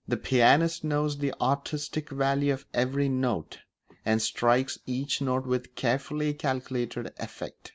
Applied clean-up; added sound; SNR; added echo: none; none; none; none.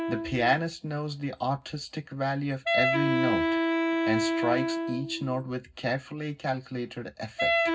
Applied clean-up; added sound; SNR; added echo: none; Wind instrument, woodwind instrument; -1 dB; reverberation time 0.4 s.